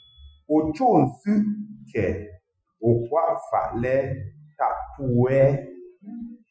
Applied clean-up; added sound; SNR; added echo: classical method Wiener filter.